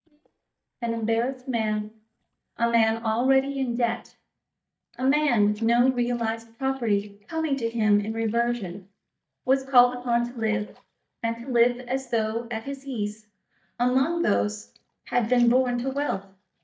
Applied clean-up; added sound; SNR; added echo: neural mask model DeepFilterNet 3.